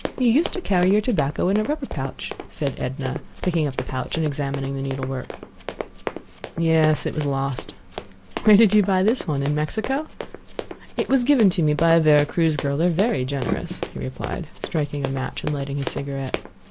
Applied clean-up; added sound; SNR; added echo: none; Run; 12 dB; none.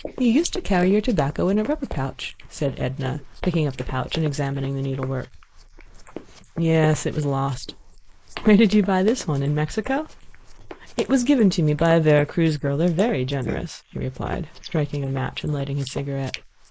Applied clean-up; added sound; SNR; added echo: neural mask model Resemble Enhance denoiser.